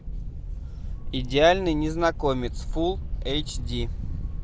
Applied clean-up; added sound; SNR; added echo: none; none; none; none.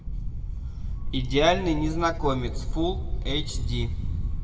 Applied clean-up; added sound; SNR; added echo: none; none; none; reverberation time 0.9 s.